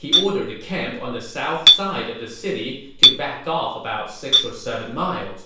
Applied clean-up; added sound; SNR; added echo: none; Chink, clink; -5 dB; reverberation time 0.7 s.